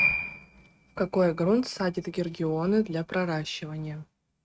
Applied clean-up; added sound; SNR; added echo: neural mask model RNNoise.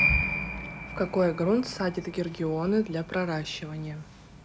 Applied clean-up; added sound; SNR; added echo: none; Piano; 5 dB; none.